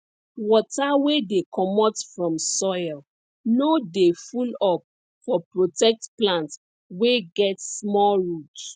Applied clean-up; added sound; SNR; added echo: none; none; none; none.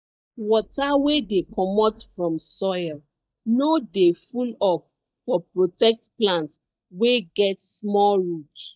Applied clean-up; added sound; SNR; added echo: neural mask model DeepFilterNet 3.